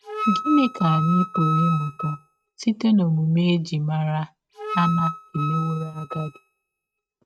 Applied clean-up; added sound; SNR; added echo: neural mask model RNNoise.